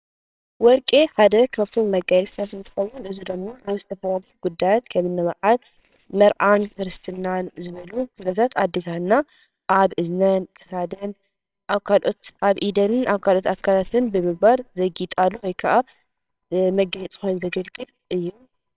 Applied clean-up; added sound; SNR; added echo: neural separator model SepFormer WHAMR!.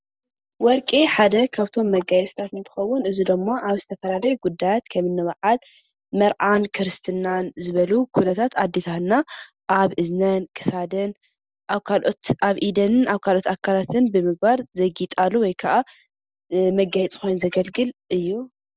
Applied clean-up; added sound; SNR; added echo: none; none; none; none.